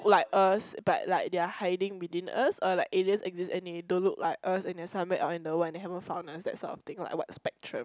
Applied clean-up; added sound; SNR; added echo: none; none; none; none.